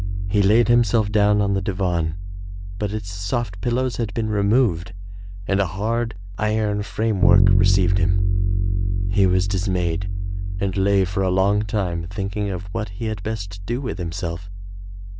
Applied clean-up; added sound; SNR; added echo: none; Bass guitar; 1 dB; none.